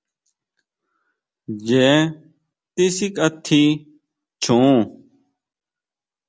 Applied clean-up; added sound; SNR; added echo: none; none; none; none.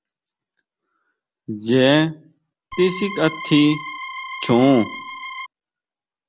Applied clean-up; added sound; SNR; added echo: none; Organ; 10 dB; none.